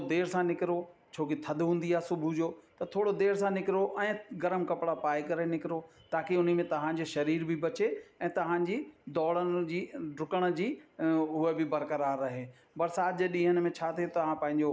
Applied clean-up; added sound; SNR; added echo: none; none; none; none.